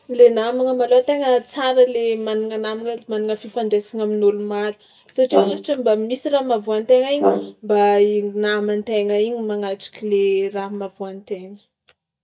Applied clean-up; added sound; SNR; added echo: neural mask model DeepFilterNet 3.